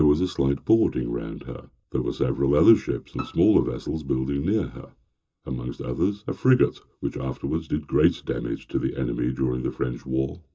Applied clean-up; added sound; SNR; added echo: none; Bowed string instrument; 19 dB; reverberation time 0.2 s.